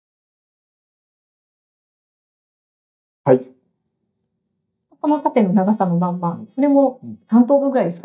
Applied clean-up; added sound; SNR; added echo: neural mask model DeepFilterNet 3.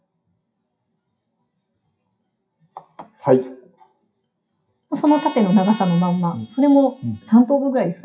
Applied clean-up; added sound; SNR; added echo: classical method WPE with log-MMSE.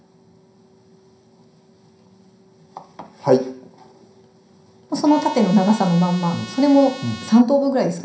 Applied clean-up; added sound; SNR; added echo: none; Trumpet; 16 dB; reverberation time 0.5 s.